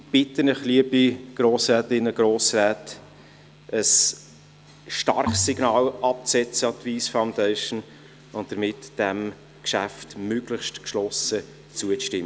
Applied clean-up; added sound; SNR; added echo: none; none; none; none.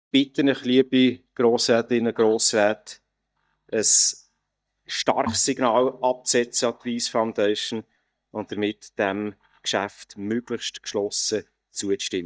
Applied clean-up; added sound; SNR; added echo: neural mask model DeepFilterNet 3.